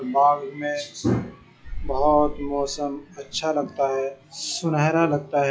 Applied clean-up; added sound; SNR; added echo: classical method log-MMSE.